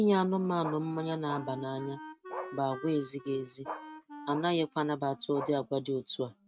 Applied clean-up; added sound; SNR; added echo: neural mask model RNNoise.